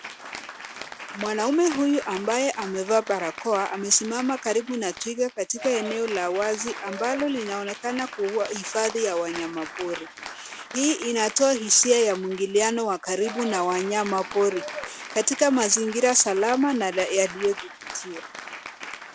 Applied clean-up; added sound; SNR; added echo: none; Applause / Cheering; 13 dB; none.